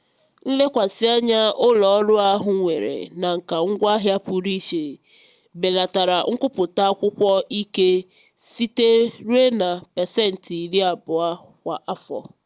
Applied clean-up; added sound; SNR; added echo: none; none; none; none.